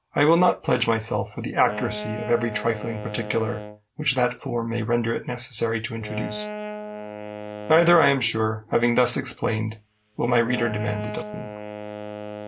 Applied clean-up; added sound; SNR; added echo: none; Wind instrument, woodwind instrument; 12 dB; none.